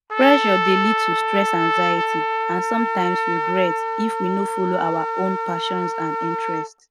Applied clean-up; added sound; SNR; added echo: none; Trumpet; -1 dB; none.